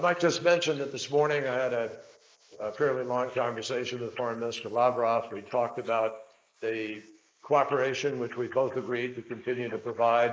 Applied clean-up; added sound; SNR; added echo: neural mask model Resemble Enhance denoiser.